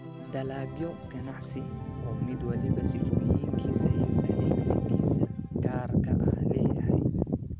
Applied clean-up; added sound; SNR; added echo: none; Organ; 14 dB; none.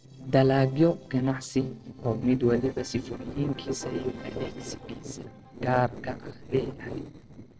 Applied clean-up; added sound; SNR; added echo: neural separator model SepFormer DNS4.